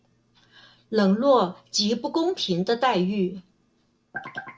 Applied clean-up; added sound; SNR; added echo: none; none; none; none.